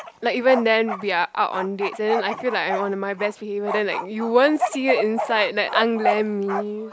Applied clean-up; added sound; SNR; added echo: none; Bark; 7 dB; none.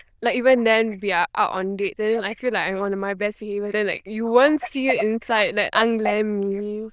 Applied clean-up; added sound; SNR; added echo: neural diffusion model UNIVERSE++.